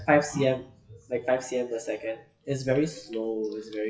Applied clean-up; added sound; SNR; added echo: classical method WPE with log-MMSE.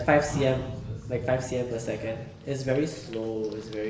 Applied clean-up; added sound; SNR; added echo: none; Rain; 11 dB; reverberation time 0.8 s.